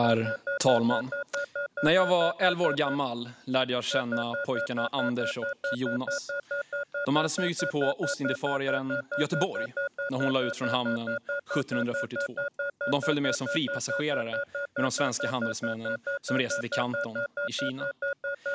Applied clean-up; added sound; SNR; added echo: none; Alarm / Keyboard (musical); 3 dB; none.